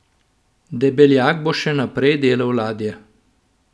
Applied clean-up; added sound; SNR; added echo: none; none; none; none.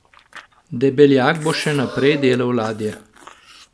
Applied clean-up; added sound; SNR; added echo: none; Chewing, mastication + Breathing; 18 dB; none.